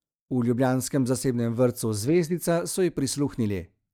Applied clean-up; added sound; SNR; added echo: neural mask model DeepFilterNet 3.